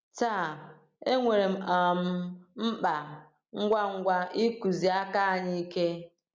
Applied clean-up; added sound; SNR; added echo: none; none; none; none.